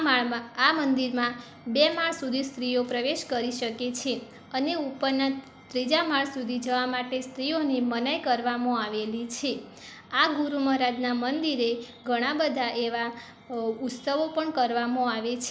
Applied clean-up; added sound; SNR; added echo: none; none; none; none.